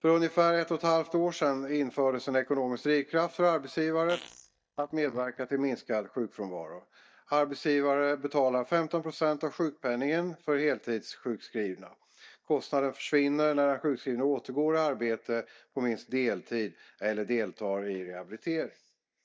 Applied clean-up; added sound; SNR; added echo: neural mask model DeepFilterNet 3.